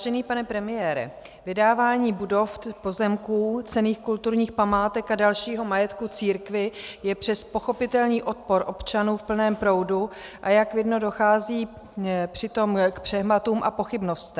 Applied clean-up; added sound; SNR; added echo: none; none; none; none.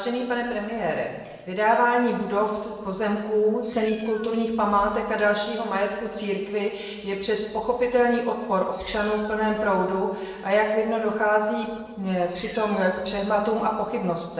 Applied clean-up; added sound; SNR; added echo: neural separator model SepFormer DNS4.